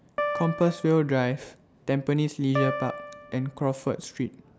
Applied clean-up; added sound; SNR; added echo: none; Piano; 8 dB; none.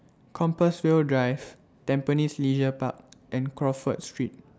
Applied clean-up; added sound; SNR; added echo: none; none; none; none.